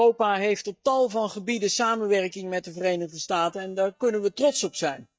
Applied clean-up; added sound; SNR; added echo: neural mask model DeepFilterNet 3.